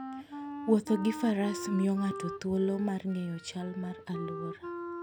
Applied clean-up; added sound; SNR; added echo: none; Wind instrument, woodwind instrument; 9 dB; none.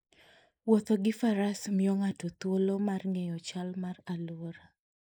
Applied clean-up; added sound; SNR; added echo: neural mask model Resemble Enhance denoiser.